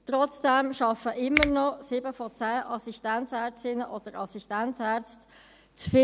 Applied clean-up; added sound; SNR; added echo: none; Finger snapping; 5 dB; none.